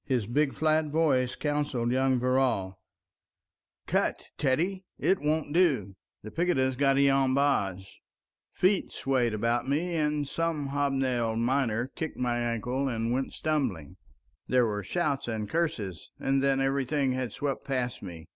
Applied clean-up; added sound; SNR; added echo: none; none; none; none.